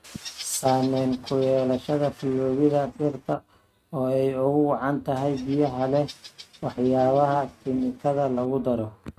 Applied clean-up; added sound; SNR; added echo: neural mask model RNNoise.